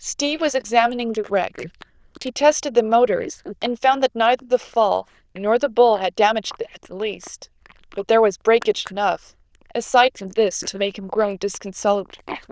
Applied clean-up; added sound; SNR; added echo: neural diffusion model UNIVERSE++.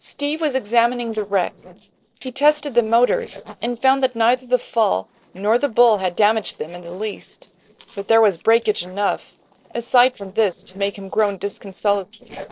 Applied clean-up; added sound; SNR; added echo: neural separator model SepFormer DNS4.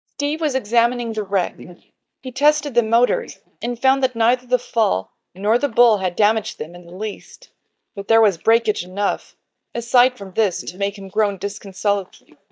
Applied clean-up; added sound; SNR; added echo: neural mask model DeepFilterNet 3.